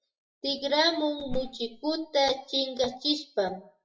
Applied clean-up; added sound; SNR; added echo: classical method WPE with log-MMSE.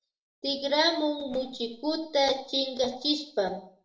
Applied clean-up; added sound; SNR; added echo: neural separator model SepFormer DNS4.